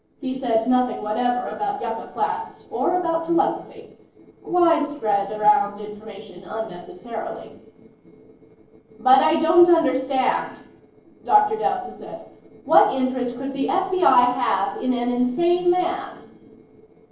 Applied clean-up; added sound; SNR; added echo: neural separator model SepFormer DNS4.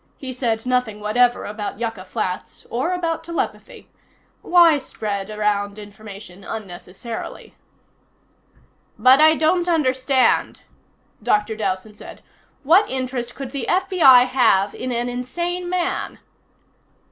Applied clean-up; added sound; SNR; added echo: none; none; none; none.